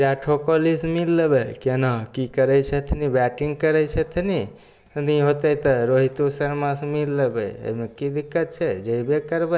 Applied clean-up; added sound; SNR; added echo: none; none; none; none.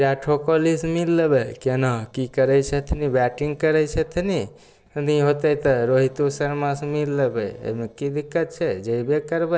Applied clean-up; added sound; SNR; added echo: neural separator model SepFormer DNS4.